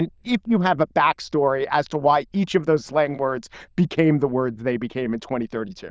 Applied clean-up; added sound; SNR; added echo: neural diffusion model UNIVERSE++.